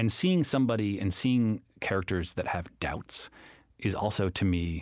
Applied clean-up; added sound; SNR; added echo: none; none; none; none.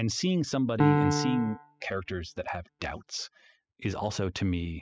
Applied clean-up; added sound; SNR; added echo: classical method spectral subtraction.